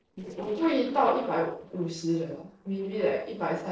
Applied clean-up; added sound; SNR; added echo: neural separator model SepFormer DNS4.